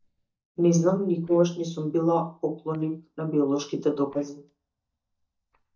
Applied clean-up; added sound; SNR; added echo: neural mask model DeepFilterNet 3.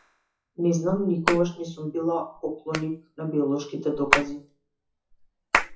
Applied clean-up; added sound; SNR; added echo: classical method WPE with log-MMSE.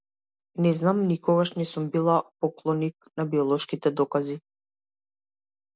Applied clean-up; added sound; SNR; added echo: none; none; none; none.